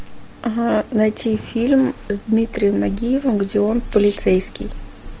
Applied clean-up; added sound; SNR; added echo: none; none; none; none.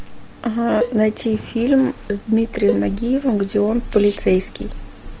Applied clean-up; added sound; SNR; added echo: none; Cowbell; 11 dB; none.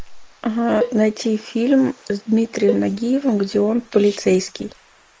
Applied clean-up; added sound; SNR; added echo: neural mask model Resemble Enhance denoiser.